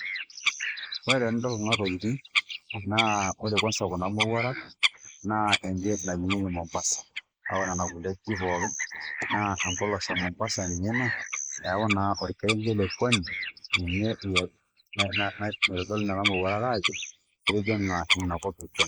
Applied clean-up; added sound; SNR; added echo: neural mask model Resemble Enhance denoiser.